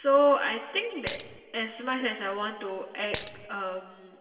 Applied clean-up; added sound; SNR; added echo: none; Coin (dropping); 10 dB; reverberation time 1.9 s.